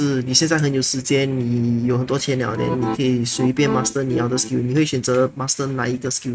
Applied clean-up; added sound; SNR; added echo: neural mask model RNNoise.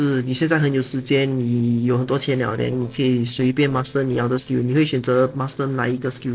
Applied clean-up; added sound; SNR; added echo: neural separator model SepFormer DNS4.